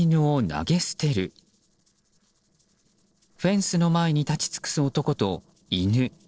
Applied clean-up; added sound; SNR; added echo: neural separator model SepFormer DNS4.